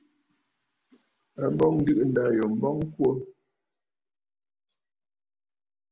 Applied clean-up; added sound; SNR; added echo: none; none; none; none.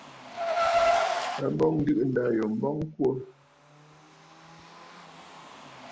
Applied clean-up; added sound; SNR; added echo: none; Car; 2 dB; none.